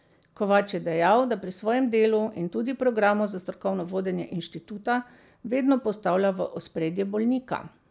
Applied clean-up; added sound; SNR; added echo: none; none; none; none.